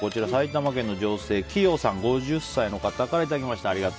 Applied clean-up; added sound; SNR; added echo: none; none; none; none.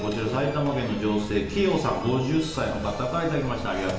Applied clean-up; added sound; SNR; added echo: none; Sink (filling or washing); 15 dB; reverberation time 1.1 s.